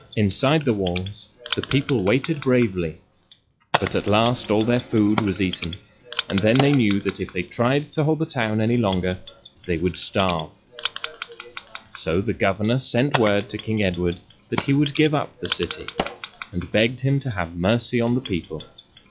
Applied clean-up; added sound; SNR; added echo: classical method log-MMSE.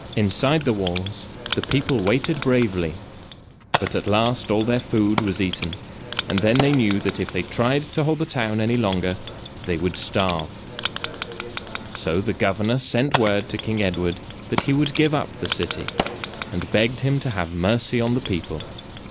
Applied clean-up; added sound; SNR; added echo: none; Writing + Fire; 7 dB; none.